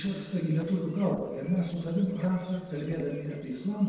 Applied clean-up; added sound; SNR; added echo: neural separator model SepFormer DNS4.